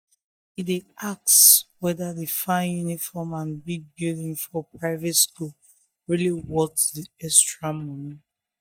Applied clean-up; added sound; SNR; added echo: neural mask model DeepFilterNet 3.